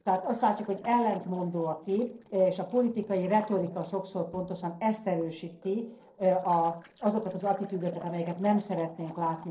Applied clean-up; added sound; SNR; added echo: neural separator model SepFormer DNS4.